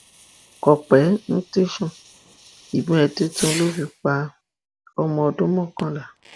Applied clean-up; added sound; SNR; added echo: none; Fireworks; 15 dB; none.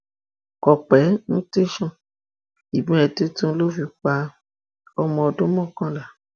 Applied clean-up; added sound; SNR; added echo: none; none; none; none.